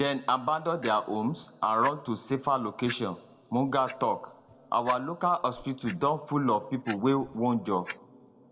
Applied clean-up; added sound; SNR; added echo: none; Clock; 19 dB; reverberation time 1.2 s.